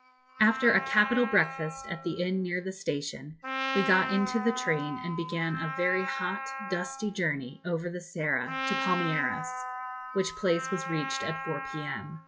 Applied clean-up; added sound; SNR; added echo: classical method log-MMSE.